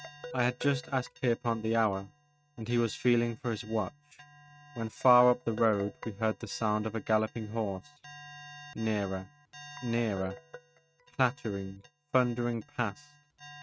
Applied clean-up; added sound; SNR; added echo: neural mask model RNNoise.